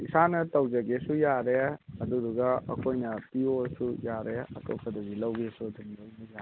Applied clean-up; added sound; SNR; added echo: none; none; none; none.